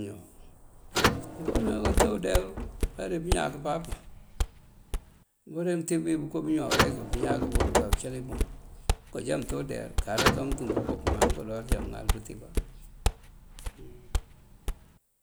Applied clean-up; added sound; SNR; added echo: none; Car + Walk, footsteps; -4 dB; none.